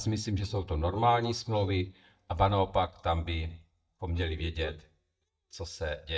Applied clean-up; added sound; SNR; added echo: neural mask model DeepFilterNet 3.